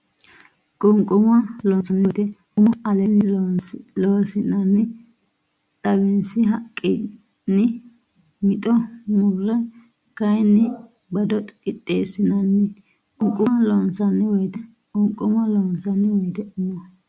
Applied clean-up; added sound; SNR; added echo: none; none; none; none.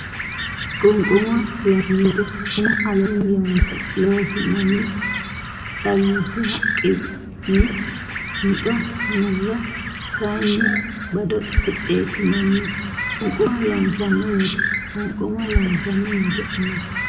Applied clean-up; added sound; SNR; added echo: none; Bird; 5 dB; reverberation time 1.1 s.